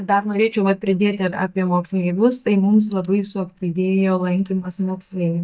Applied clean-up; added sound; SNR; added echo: neural mask model DeepFilterNet 3.